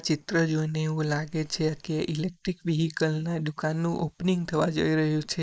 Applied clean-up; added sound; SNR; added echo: neural mask model Resemble Enhance denoiser.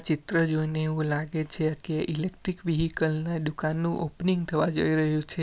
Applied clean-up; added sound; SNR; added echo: none; none; none; none.